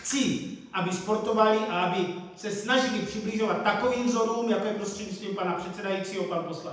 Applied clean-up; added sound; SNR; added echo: none; none; none; reverberation time 0.9 s.